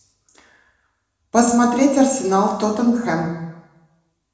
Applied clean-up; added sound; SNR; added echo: none; none; none; reverberation time 0.9 s.